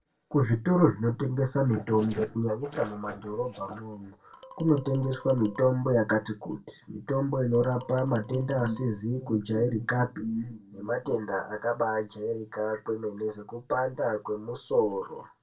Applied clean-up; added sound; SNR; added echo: neural separator model SepFormer DNS4.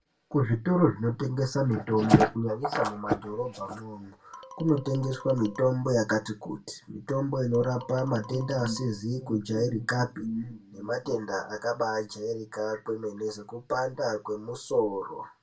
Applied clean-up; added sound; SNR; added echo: none; Marimba, xylophone; 19 dB; reverberation time 0.2 s.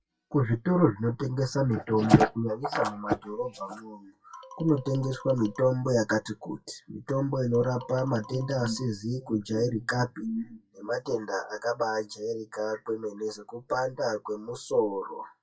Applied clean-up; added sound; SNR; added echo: classical method WPE with log-MMSE.